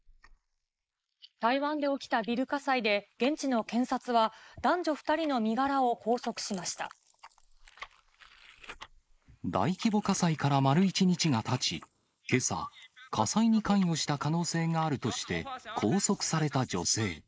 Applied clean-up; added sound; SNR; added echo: neural mask model Resemble Enhance denoiser.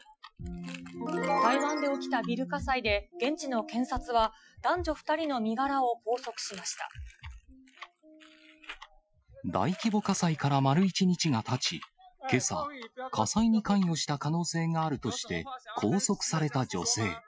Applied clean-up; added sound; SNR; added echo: classical method Wiener filter.